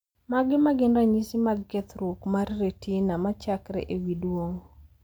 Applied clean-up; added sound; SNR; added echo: none; none; none; none.